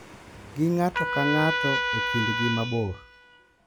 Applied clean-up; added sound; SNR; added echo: classical method log-MMSE.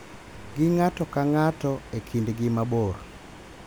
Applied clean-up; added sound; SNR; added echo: none; none; none; none.